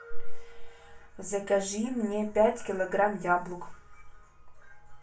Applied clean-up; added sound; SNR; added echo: none; none; none; reverberation time 0.3 s.